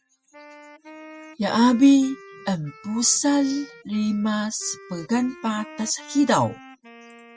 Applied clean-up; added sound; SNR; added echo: classical method spectral subtraction.